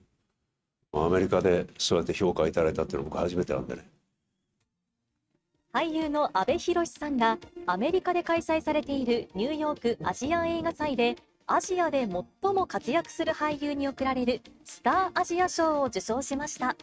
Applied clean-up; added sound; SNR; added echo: neural mask model RNNoise.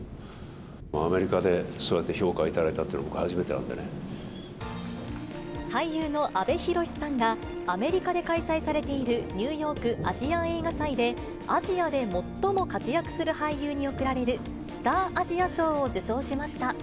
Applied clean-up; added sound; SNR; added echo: none; Thunder; 16 dB; none.